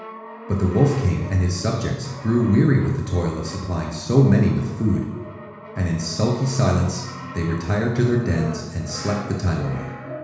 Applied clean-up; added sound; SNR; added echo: none; Brass instrument; 16 dB; reverberation time 1.1 s.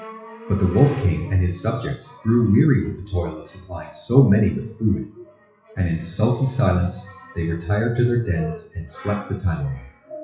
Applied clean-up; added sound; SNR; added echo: classical method WPE with log-MMSE.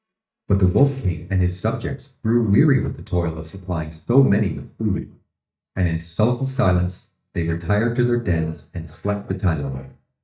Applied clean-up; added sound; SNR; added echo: neural mask model DeepFilterNet 3.